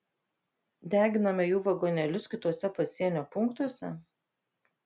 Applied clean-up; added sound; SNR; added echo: none; none; none; none.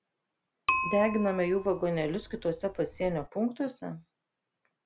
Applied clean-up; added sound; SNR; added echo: none; Bicycle; 5 dB; none.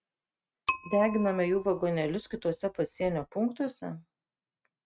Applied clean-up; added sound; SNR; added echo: neural mask model RNNoise.